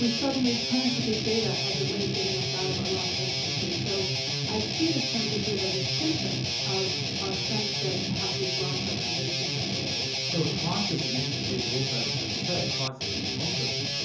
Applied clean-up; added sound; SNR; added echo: none; Guitar; -4 dB; reverberation time 0.6 s.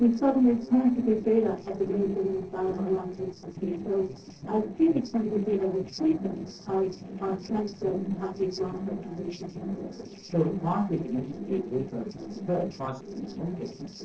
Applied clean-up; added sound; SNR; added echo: neural separator model SepFormer DNS4.